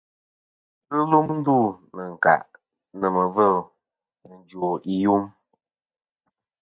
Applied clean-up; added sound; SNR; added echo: neural mask model DeepFilterNet 3.